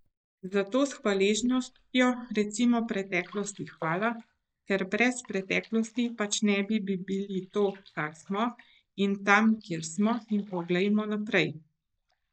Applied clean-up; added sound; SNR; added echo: neural mask model DeepFilterNet 3.